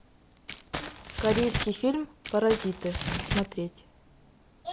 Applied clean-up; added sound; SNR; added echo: none; Crumpling, crinkling; 4 dB; none.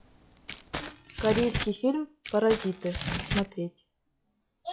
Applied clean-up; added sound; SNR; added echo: classical method log-MMSE.